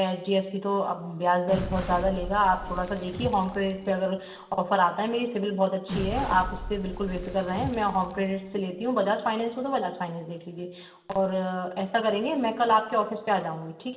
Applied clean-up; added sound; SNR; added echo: none; Crackle; 9 dB; reverberation time 0.9 s.